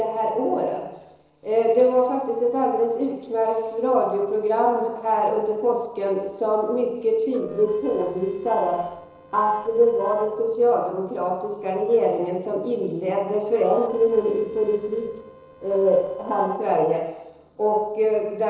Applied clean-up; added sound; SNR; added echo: neural separator model SepFormer DNS4.